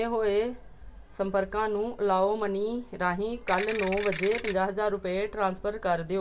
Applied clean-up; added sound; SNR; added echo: none; Ratchet, pawl / Percussion; 1 dB; none.